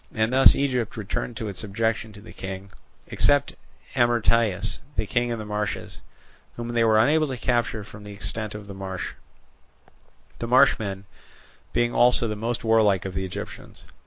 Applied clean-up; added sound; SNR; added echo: none; none; none; none.